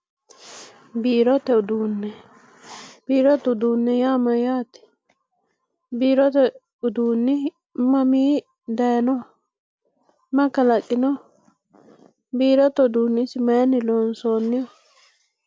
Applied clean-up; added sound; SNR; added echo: none; none; none; none.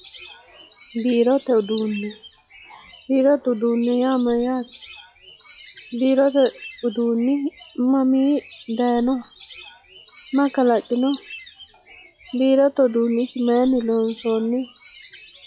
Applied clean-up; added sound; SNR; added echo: classical method log-MMSE.